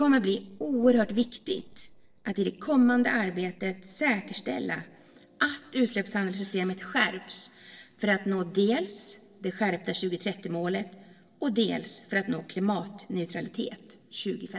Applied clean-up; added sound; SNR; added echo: neural separator model SepFormer DNS4.